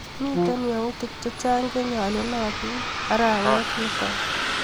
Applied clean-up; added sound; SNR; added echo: none; Brass instrument + Bus; 2 dB; none.